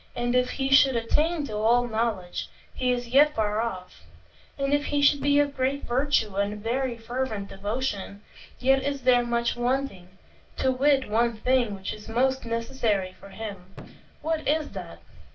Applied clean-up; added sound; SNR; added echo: none; Thump, thud; 20 dB; reverberation time 0.2 s.